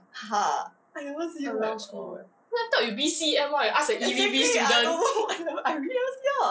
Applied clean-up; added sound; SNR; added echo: none; none; none; none.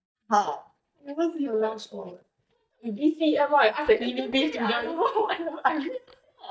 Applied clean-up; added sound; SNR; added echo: neural mask model DeepFilterNet 3.